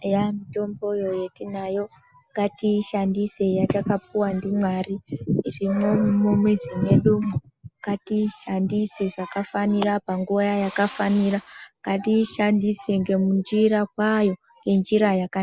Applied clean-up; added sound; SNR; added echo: none; Engine / Drill; 16 dB; none.